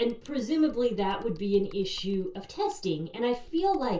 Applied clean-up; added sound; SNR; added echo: none; Computer keyboard; 15 dB; reverberation time 0.2 s.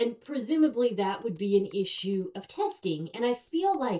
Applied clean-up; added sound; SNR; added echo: neural mask model DeepFilterNet 3.